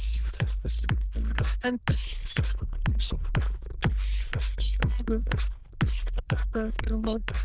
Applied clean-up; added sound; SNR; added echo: neural diffusion model UNIVERSE++.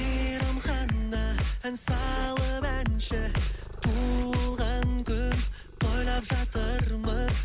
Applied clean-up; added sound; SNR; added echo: none; Purr; 18 dB; none.